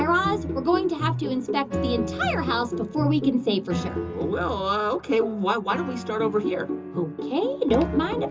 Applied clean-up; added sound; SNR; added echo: none; Piano; 13 dB; reverberation time 0.2 s.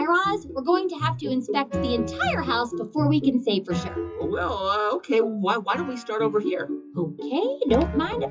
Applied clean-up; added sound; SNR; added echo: classical method WPE with log-MMSE.